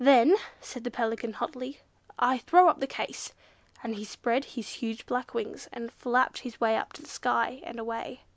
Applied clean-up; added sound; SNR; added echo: none; none; none; none.